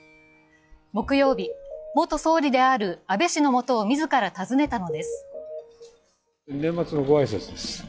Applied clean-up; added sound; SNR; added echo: classical method log-MMSE.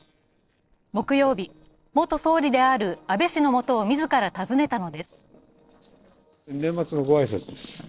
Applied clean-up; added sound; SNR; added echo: neural separator model SepFormer DNS4.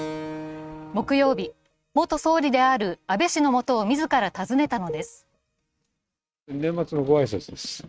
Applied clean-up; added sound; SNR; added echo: neural mask model RNNoise.